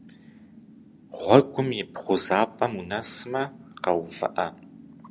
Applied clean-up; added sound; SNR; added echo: none; none; none; none.